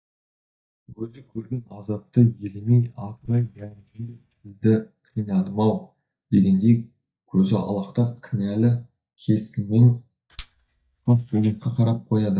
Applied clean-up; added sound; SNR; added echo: neural mask model DeepFilterNet 3.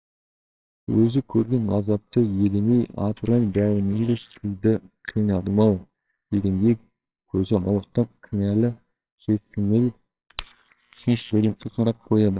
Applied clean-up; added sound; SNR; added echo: neural separator model SepFormer WHAMR!.